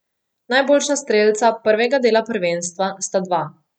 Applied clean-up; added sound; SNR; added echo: none; none; none; none.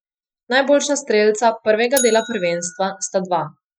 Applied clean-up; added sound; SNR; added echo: classical method Wiener filter.